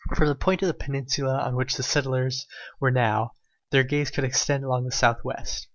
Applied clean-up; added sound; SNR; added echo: none; none; none; none.